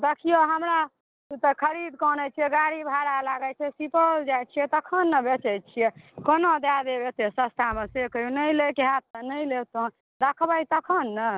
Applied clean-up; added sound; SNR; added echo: neural separator model SepFormer DNS4.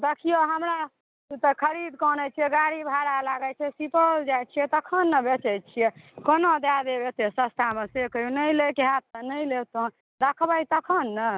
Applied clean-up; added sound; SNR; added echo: neural mask model DeepFilterNet 3.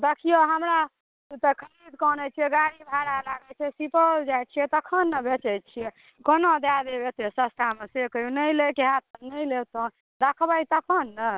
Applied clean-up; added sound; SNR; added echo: neural separator model SepFormer WHAM!.